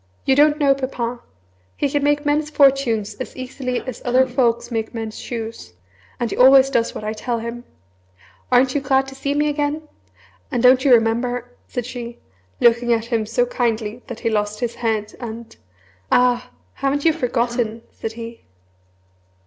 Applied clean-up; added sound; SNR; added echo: none; Cough; 15 dB; none.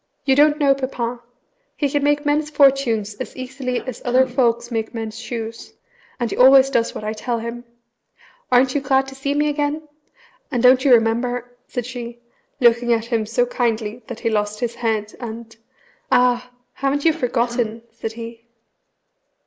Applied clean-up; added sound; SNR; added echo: neural mask model Resemble Enhance denoiser.